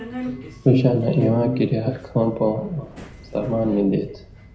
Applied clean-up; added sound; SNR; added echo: none; Subway, metro, underground; 16 dB; reverberation time 0.5 s.